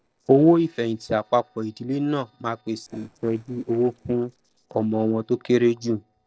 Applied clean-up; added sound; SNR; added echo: neural separator model SepFormer DNS4.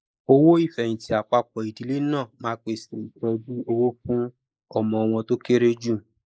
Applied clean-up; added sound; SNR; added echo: neural mask model Resemble Enhance denoiser.